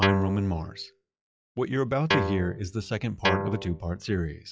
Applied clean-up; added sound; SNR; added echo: classical method log-MMSE.